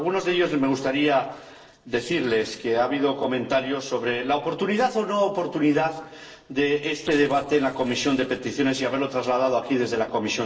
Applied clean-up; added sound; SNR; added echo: neural separator model SepFormer DNS4.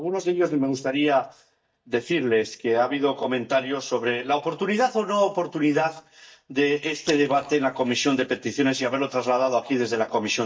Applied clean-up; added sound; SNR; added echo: neural mask model DeepFilterNet 3.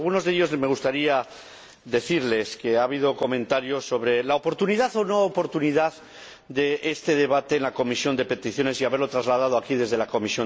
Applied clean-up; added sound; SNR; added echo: none; none; none; none.